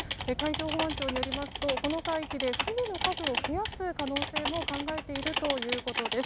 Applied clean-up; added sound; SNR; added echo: none; Typing; 2 dB; none.